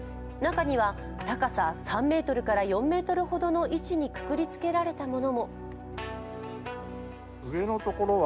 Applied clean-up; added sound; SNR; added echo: none; none; none; none.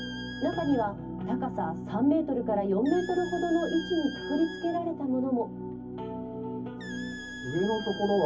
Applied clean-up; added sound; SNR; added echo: none; Squeak; 16 dB; reverberation time 0.3 s.